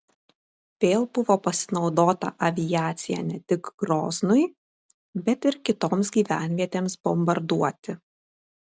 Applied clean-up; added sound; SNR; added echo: none; none; none; none.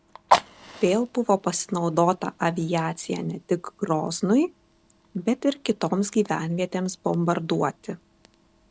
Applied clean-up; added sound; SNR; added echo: none; Fire; 9 dB; none.